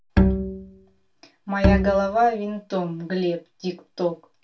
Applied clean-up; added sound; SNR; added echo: none; Bowed string instrument; -3 dB; reverberation time 0.2 s.